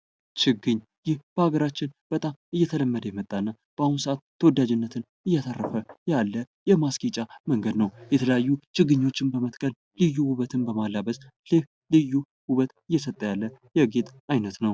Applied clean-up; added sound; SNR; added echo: none; none; none; none.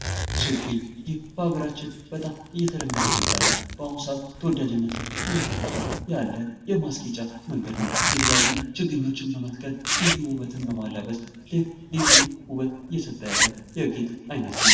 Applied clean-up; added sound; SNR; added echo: none; Zipper (clothing); -2 dB; reverberation time 1.0 s.